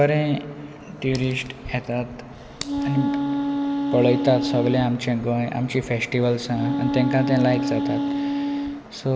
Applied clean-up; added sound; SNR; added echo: none; Wind instrument, woodwind instrument; 2 dB; none.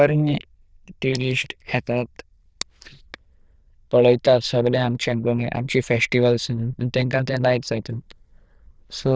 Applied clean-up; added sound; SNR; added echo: neural diffusion model UNIVERSE++.